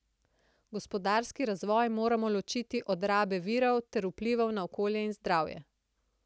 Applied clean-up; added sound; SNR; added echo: none; none; none; none.